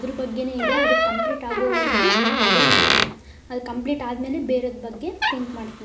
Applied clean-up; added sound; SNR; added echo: none; Door; -4 dB; reverberation time 1.2 s.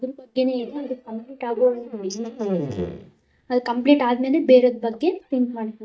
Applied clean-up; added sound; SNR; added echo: neural mask model DeepFilterNet 3.